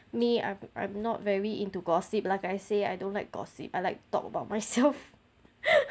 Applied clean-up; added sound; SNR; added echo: none; none; none; none.